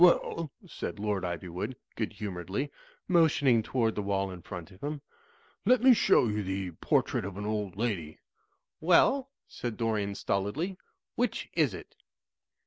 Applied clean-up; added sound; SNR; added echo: none; none; none; none.